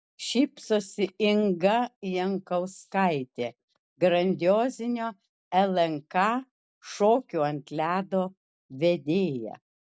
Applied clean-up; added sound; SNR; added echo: none; none; none; none.